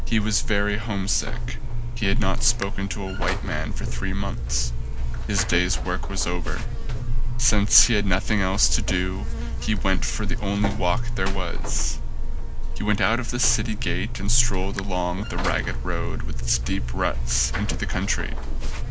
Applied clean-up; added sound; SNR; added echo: none; Buzz; -5 dB; none.